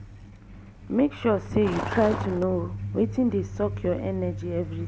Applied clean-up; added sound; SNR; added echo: none; Truck; 7 dB; none.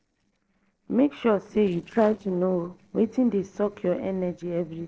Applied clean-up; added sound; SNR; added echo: neural separator model SepFormer DNS4.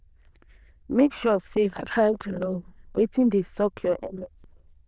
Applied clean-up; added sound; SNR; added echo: neural diffusion model UNIVERSE++.